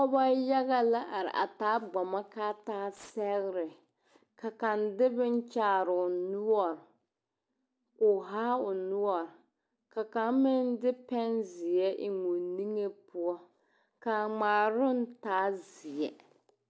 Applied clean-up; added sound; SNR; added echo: none; none; none; none.